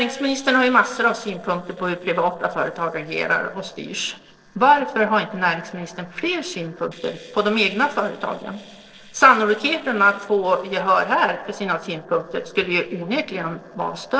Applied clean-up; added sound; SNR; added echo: neural separator model SepFormer DNS4.